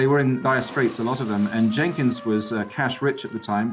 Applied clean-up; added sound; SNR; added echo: none; Trumpet + Toilet flush; 18 dB; none.